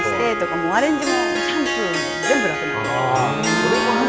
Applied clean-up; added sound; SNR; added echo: none; Harp; 1 dB; none.